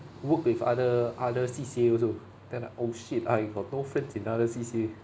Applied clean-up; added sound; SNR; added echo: none; none; none; none.